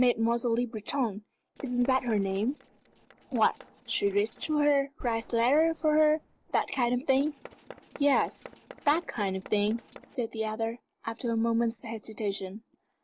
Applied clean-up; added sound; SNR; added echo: neural separator model SepFormer DNS4.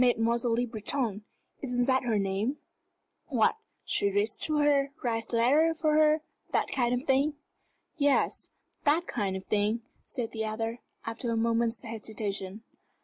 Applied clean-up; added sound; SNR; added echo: none; none; none; none.